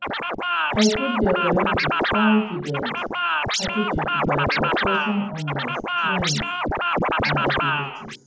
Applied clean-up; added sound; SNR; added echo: none; Scratching (performance technique); -3 dB; reverberation time 0.6 s.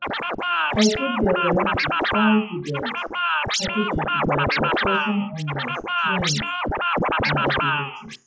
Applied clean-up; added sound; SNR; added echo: classical method WPE with log-MMSE.